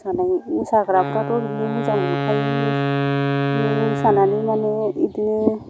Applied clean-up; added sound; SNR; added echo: none; Wind instrument, woodwind instrument; 3 dB; none.